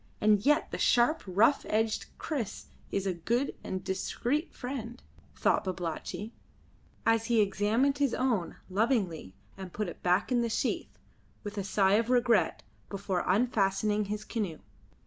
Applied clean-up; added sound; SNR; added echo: none; none; none; none.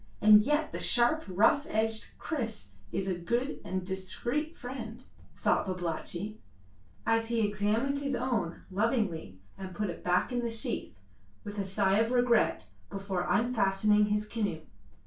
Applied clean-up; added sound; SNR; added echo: none; none; none; reverberation time 0.2 s.